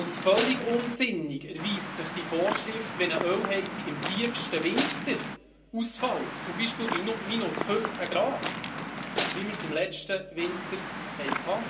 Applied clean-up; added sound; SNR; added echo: none; Waves, surf / Wind; 4 dB; reverberation time 0.2 s.